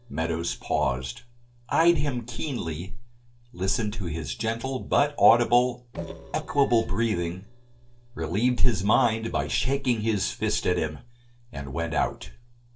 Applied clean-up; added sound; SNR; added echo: neural separator model SepFormer DNS4.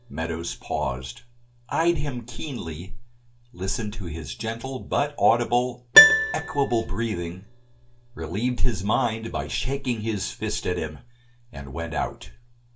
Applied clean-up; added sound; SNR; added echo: none; Piano; 5 dB; reverberation time 0.2 s.